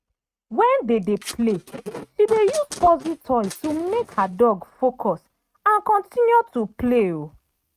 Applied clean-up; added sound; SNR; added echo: neural mask model RNNoise.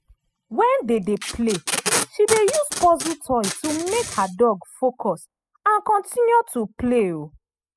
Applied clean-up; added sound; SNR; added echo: classical method spectral subtraction.